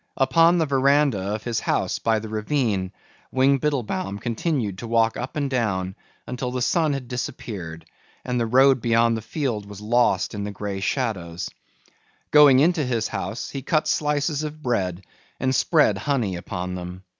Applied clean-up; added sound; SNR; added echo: none; none; none; none.